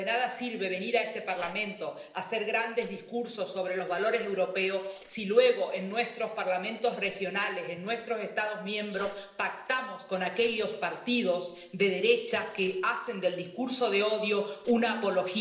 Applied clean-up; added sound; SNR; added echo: neural separator model SepFormer DNS4.